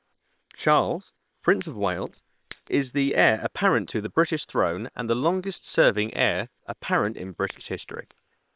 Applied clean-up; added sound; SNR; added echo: neural separator model SepFormer WHAM!.